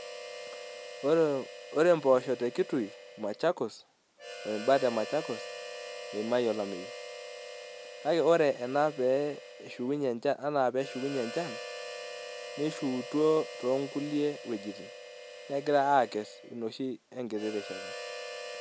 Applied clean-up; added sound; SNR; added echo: none; Harmonica; 12 dB; none.